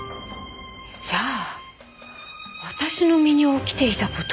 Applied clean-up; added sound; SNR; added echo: none; none; none; none.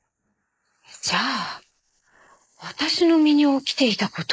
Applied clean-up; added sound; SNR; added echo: neural mask model Resemble Enhance denoiser.